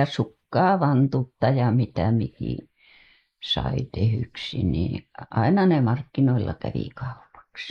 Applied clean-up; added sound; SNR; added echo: neural mask model Resemble Enhance denoiser.